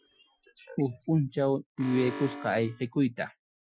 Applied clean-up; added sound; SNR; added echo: classical method Wiener filter.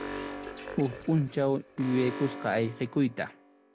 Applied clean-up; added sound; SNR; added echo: none; Alarm; 11 dB; none.